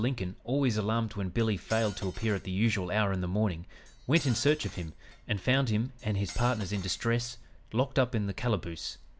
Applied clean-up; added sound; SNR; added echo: none; Cutlery, silverware; 20 dB; none.